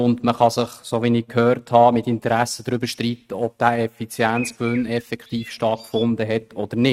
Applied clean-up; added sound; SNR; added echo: neural mask model RNNoise.